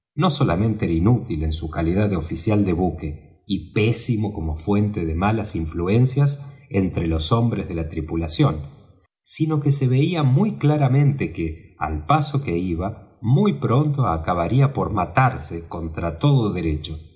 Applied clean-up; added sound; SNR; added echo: none; none; none; none.